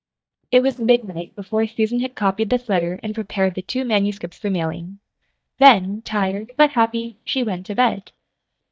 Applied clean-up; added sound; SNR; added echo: neural mask model DeepFilterNet 3.